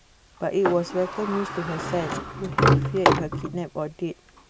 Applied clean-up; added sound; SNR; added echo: none; Sliding door; -2 dB; none.